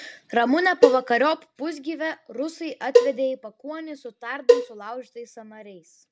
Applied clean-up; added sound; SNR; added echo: none; Cowbell; -3 dB; none.